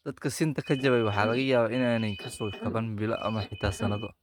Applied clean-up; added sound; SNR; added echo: neural mask model RNNoise.